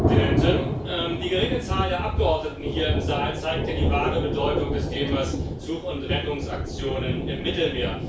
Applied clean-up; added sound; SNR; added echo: none; Thunder; -2 dB; reverberation time 0.3 s.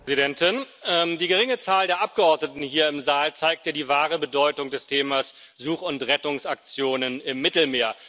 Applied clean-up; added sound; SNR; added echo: none; none; none; none.